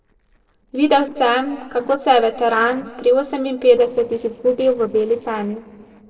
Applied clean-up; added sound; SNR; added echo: neural separator model SepFormer DNS4.